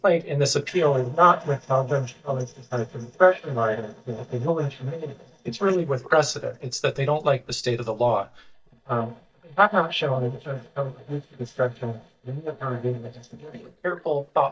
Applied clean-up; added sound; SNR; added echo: neural mask model DeepFilterNet 3.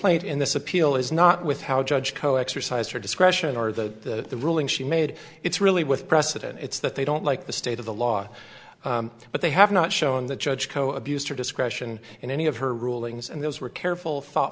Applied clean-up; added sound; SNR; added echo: none; none; none; none.